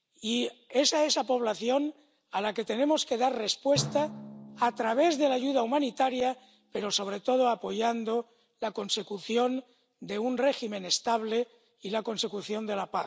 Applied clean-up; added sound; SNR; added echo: none; Drum; 20 dB; none.